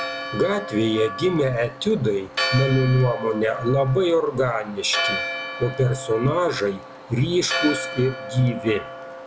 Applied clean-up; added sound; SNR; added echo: none; Church bell; 8 dB; none.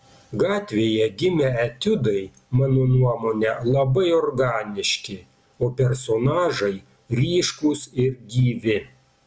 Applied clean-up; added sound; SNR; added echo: none; none; none; none.